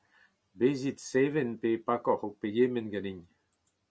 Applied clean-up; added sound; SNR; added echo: none; none; none; none.